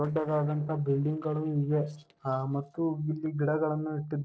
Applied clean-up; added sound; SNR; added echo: neural separator model SepFormer DNS4.